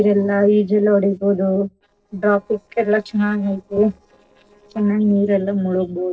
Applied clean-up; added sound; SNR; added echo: neural separator model SepFormer DNS4.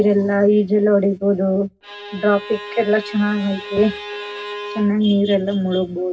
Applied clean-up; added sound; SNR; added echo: none; Bowed string instrument; 13 dB; reverberation time 0.4 s.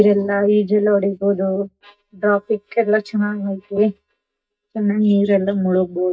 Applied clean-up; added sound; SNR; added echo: neural mask model DeepFilterNet 3.